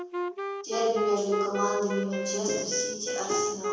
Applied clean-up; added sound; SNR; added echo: none; Wind instrument, woodwind instrument; 2 dB; reverberation time 1.3 s.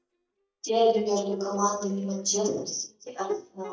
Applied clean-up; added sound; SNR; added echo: neural mask model DeepFilterNet 3.